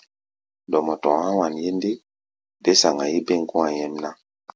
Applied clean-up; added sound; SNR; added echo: none; none; none; none.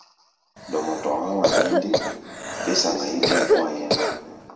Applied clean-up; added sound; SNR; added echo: none; Cough; -3 dB; reverberation time 2.1 s.